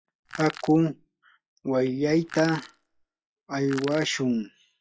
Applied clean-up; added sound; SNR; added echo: classical method log-MMSE.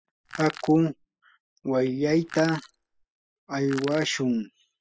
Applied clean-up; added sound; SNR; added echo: classical method spectral subtraction.